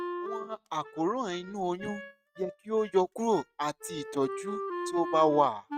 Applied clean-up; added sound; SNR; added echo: neural mask model RNNoise.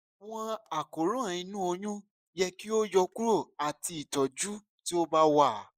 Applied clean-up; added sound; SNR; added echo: neural mask model Resemble Enhance denoiser.